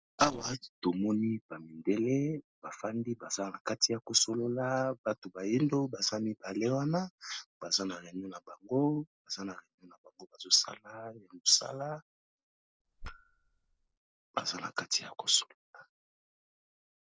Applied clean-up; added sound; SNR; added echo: neural separator model SepFormer DNS4.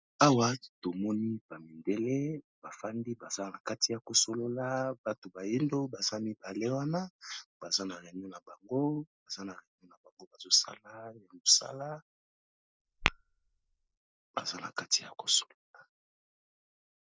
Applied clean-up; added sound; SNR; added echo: neural mask model DeepFilterNet 3.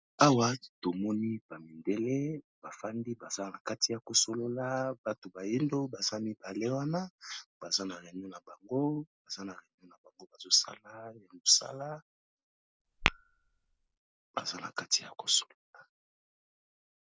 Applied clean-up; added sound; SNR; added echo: none; Tap / Glass; 3 dB; none.